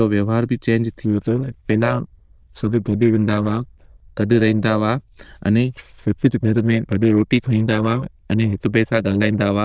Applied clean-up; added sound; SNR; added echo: neural diffusion model UNIVERSE++.